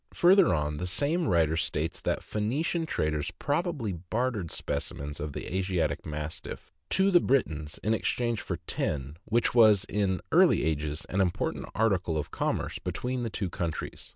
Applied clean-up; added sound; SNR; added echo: none; none; none; none.